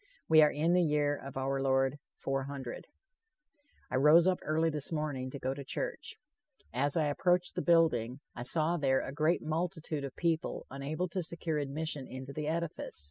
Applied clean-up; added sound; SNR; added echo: none; none; none; none.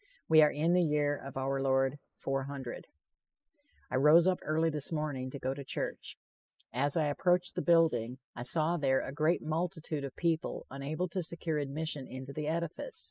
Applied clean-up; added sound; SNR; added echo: neural mask model Resemble Enhance denoiser.